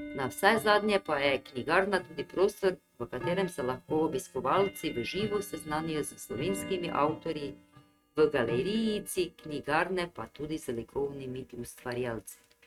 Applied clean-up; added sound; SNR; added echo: neural mask model RNNoise.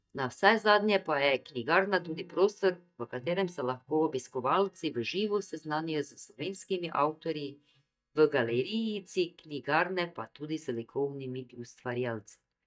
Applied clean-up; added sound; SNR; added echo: neural mask model DeepFilterNet 3.